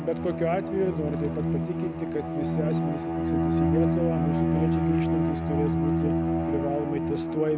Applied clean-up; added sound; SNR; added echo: none; Bowed string instrument; -5 dB; none.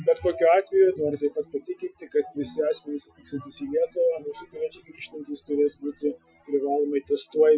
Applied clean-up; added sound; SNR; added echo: classical method Wiener filter.